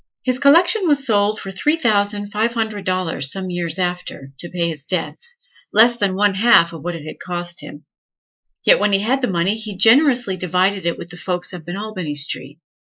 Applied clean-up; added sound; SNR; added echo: neural mask model Resemble Enhance denoiser.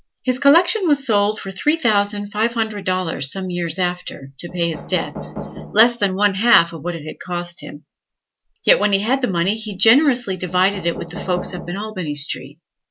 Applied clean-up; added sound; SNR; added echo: none; Knock; 10 dB; none.